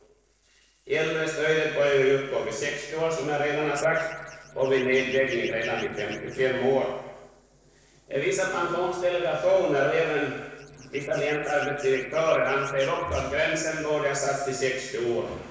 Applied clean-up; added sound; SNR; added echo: neural separator model SepFormer DNS4.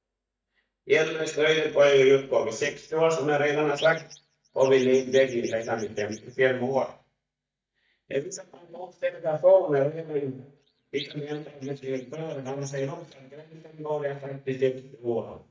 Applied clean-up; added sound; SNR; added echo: neural mask model DeepFilterNet 3.